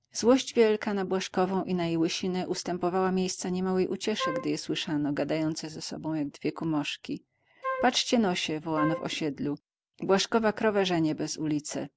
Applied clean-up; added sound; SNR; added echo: none; Wind instrument, woodwind instrument; 8 dB; none.